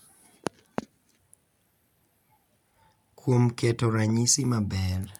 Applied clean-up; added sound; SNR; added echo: none; none; none; none.